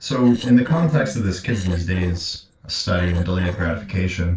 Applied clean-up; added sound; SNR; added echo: neural separator model SepFormer DNS4.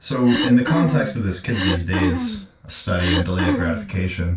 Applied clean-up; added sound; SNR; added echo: none; Cough; 3 dB; reverberation time 0.3 s.